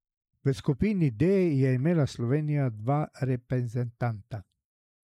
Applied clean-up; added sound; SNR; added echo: neural mask model Resemble Enhance denoiser.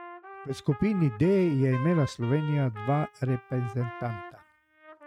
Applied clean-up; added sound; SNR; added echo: neural mask model RNNoise.